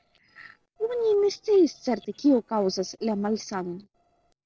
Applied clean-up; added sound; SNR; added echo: neural separator model SepFormer DNS4.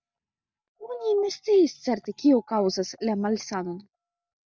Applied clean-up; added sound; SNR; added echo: neural mask model DeepFilterNet 3.